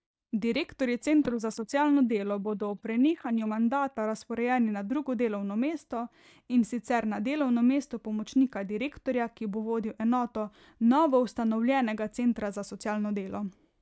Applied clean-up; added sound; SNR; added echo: neural mask model DeepFilterNet 3.